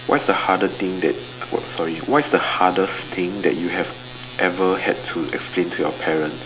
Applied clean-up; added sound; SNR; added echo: none; none; none; none.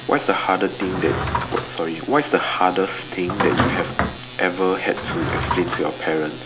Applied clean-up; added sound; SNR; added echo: none; Drawer open or close; 6 dB; none.